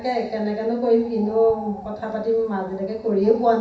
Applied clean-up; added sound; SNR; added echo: none; Bird; 19 dB; reverberation time 0.6 s.